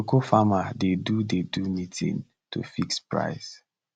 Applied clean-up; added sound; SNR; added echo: none; none; none; none.